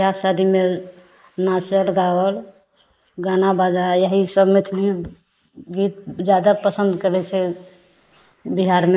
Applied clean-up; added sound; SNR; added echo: neural mask model Resemble Enhance denoiser.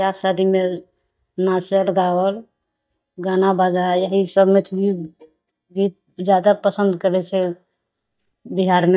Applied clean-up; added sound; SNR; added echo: neural mask model DeepFilterNet 3.